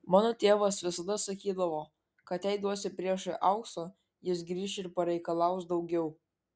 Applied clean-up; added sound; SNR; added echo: none; none; none; none.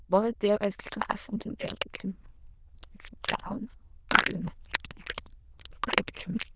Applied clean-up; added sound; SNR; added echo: neural diffusion model UNIVERSE++.